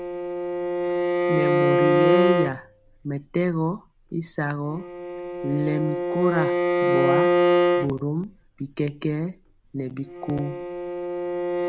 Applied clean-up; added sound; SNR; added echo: none; Bowed string instrument; -4 dB; none.